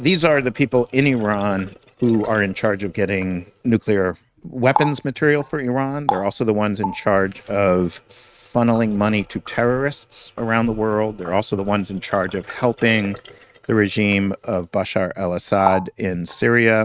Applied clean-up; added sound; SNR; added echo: neural mask model RNNoise.